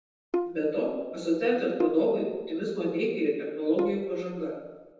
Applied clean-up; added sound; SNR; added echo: none; Bowed string instrument; 6 dB; reverberation time 1.1 s.